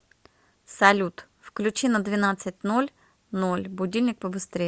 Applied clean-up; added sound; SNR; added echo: none; none; none; none.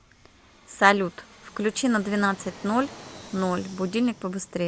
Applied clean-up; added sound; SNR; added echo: none; Fixed-wing aircraft, airplane; 20 dB; none.